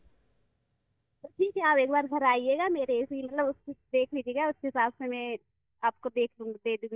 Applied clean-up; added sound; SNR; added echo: neural mask model DeepFilterNet 3.